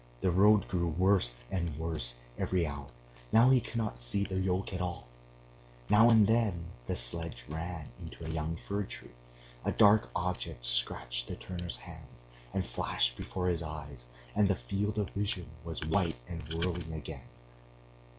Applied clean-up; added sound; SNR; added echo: none; none; none; none.